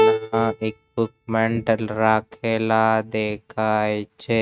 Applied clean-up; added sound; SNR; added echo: neural mask model RNNoise.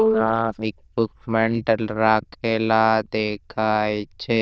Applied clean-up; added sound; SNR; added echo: neural diffusion model UNIVERSE++.